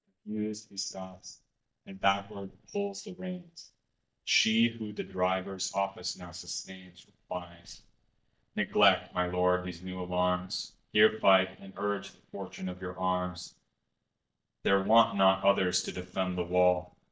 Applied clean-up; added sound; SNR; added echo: neural mask model DeepFilterNet 3.